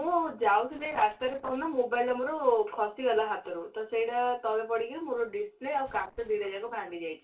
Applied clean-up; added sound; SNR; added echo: neural separator model SepFormer DNS4.